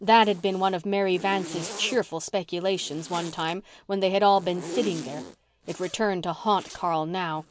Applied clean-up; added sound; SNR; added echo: none; Zipper (clothing); 15 dB; none.